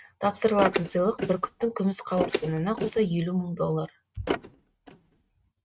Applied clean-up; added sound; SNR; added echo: neural mask model RNNoise.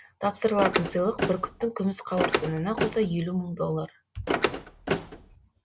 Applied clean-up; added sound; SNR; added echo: none; Car; 1 dB; none.